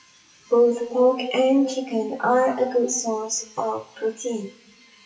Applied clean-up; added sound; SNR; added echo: classical method WPE with log-MMSE.